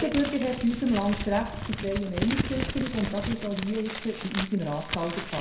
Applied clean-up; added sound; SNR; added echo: none; Crumpling, crinkling; 6 dB; reverberation time 0.6 s.